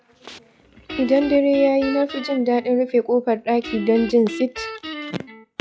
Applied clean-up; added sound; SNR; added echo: classical method log-MMSE.